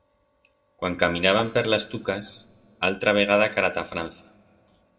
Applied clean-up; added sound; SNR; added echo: none; Marimba, xylophone; 20 dB; reverberation time 0.4 s.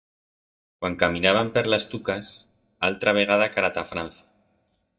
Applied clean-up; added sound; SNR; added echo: neural mask model DeepFilterNet 3.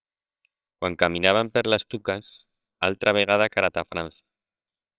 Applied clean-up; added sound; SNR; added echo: neural separator model SepFormer WHAMR!.